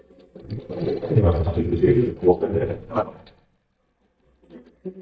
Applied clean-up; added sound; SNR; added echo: neural mask model DeepFilterNet 3.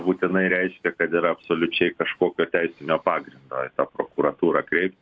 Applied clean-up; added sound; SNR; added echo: none; none; none; none.